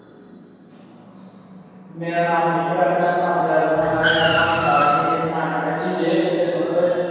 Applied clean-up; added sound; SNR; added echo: none; Car; 3 dB; reverberation time 2.2 s.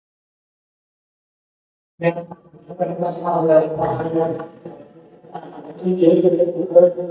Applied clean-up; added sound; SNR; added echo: neural mask model DeepFilterNet 3.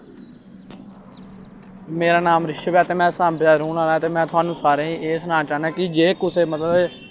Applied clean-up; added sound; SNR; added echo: none; none; none; none.